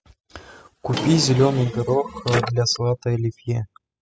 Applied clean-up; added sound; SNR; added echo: classical method spectral subtraction.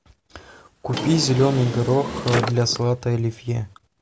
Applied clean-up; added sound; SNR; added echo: none; Drawer open or close; 8 dB; none.